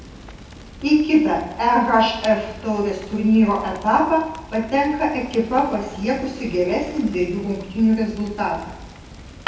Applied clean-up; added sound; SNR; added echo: none; Fire; 17 dB; reverberation time 0.9 s.